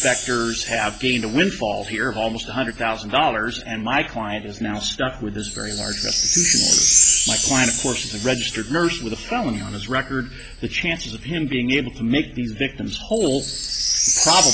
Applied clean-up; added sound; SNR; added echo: none; Wind chime; 1 dB; none.